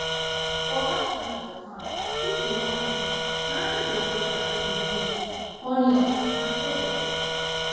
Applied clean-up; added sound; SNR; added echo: none; Tools; -2 dB; reverberation time 2.0 s.